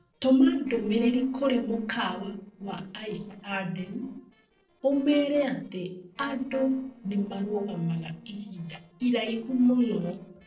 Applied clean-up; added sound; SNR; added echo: neural separator model SepFormer DNS4.